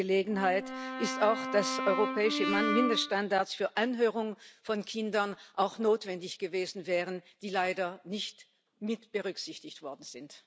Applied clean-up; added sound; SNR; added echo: none; Brass instrument; 2 dB; none.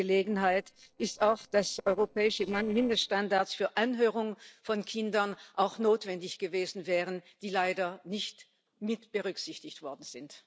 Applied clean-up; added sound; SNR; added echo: neural separator model SepFormer DNS4.